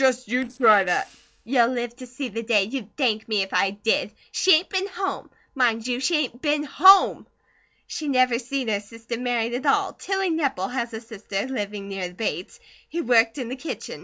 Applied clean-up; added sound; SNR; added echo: neural separator model SepFormer DNS4.